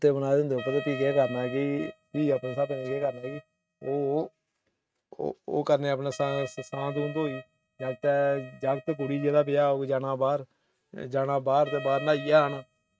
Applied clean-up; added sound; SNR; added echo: neural mask model RNNoise.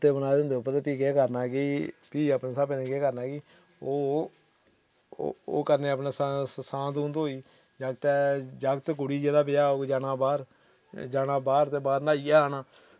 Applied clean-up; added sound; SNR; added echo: none; none; none; none.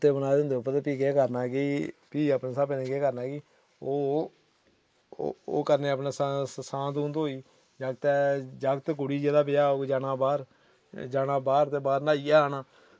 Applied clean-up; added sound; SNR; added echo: neural mask model Resemble Enhance denoiser.